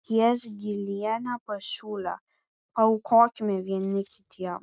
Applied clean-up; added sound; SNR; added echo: neural mask model RNNoise.